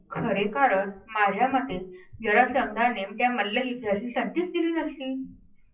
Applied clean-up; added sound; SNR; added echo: classical method WPE with log-MMSE.